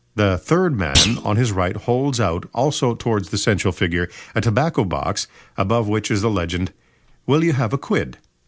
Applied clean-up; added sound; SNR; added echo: none; Thump, thud; 4 dB; none.